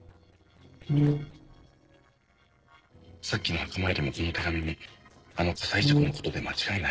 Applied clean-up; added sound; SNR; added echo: neural separator model SepFormer DNS4.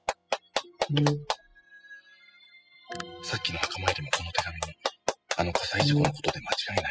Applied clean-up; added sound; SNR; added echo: classical method spectral subtraction.